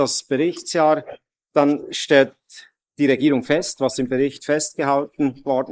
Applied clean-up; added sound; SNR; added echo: neural mask model Resemble Enhance denoiser.